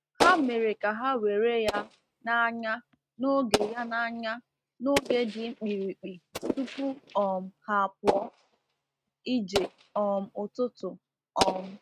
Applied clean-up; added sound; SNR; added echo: neural mask model RNNoise.